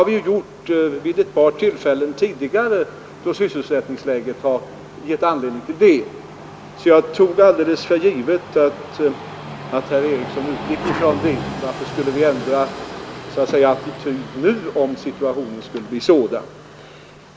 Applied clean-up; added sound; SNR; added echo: none; Sneeze + Train; 14 dB; none.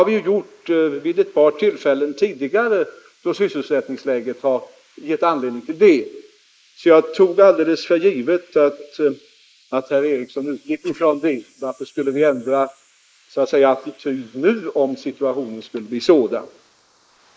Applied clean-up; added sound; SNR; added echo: neural mask model Resemble Enhance denoiser.